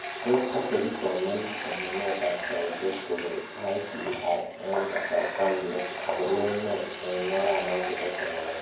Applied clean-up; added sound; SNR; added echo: none; Water tap, faucet; 5 dB; reverberation time 0.9 s.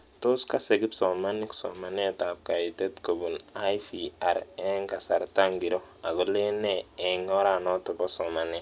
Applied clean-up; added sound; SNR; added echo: none; none; none; none.